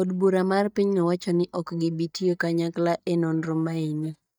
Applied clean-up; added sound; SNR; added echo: neural mask model DeepFilterNet 3.